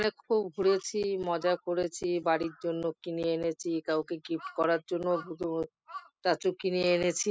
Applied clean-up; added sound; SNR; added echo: classical method spectral subtraction.